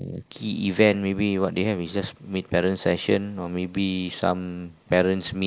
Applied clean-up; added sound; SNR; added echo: neural mask model Resemble Enhance denoiser.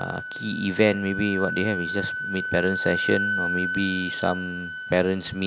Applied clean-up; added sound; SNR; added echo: none; Wind instrument, woodwind instrument; 4 dB; none.